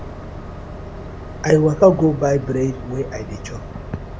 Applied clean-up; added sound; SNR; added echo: none; Train + Bus; 12 dB; none.